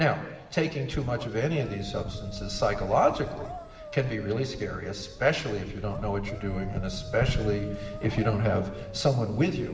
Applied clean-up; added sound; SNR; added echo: none; Dog; 16 dB; reverberation time 2.5 s.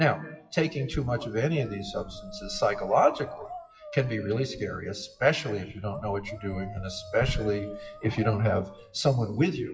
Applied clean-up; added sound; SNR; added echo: classical method WPE with log-MMSE.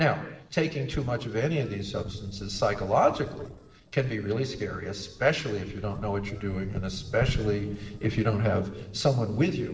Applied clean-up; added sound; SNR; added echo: neural separator model SepFormer DNS4.